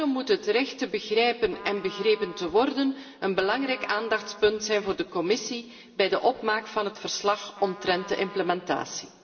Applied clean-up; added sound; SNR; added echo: none; Trumpet; 18 dB; reverberation time 1.8 s.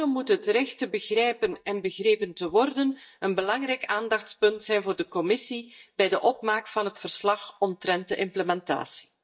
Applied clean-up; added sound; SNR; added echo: neural mask model DeepFilterNet 3.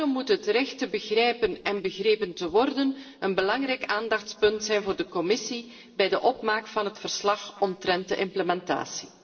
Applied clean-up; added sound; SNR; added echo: neural separator model SepFormer DNS4.